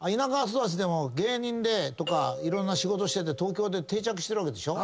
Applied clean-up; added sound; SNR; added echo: none; Doorbell; 11 dB; none.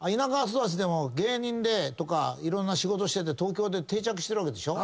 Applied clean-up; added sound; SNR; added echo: none; none; none; none.